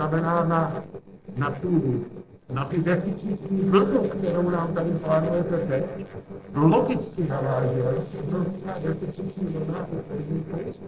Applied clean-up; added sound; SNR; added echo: neural separator model SepFormer DNS4.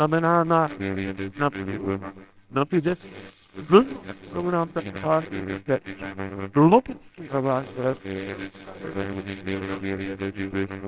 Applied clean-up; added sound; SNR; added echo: neural separator model SepFormer WHAMR!.